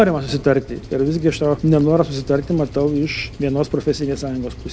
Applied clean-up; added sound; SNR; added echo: none; Engine + Motor vehicle (road); 16 dB; none.